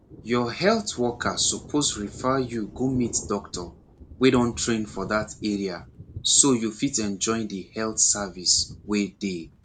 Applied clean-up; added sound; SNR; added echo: none; Thunder; 17 dB; none.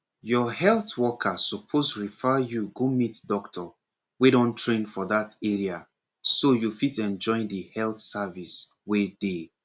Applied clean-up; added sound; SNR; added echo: none; none; none; none.